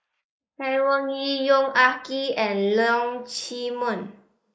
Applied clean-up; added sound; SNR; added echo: neural mask model Resemble Enhance denoiser.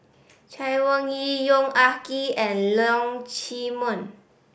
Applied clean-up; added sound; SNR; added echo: none; none; none; none.